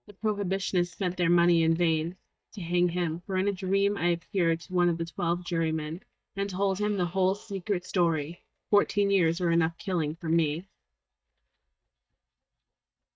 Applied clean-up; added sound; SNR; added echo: neural mask model DeepFilterNet 3.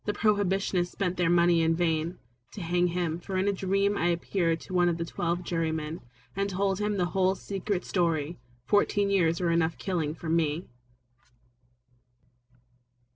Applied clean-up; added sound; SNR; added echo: none; none; none; none.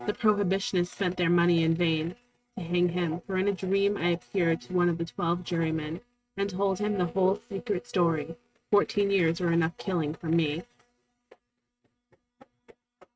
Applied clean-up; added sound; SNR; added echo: neural mask model RNNoise.